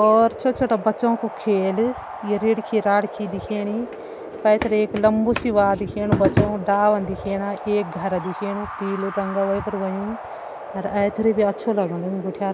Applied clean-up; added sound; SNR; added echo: none; Wind; 13 dB; none.